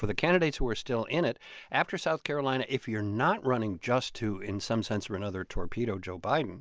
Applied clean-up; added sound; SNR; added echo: none; none; none; none.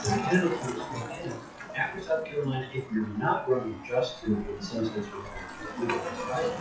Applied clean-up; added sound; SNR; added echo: classical method WPE with log-MMSE.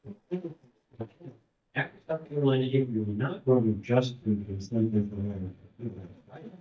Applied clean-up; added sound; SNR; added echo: neural mask model DeepFilterNet 3.